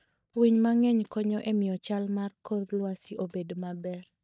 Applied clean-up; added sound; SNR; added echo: neural mask model DeepFilterNet 3.